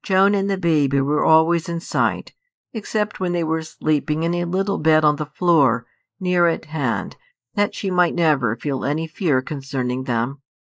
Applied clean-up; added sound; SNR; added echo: neural mask model Resemble Enhance denoiser.